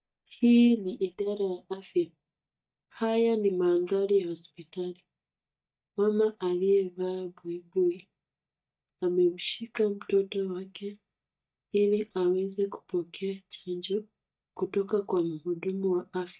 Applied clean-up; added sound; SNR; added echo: neural mask model DeepFilterNet 3.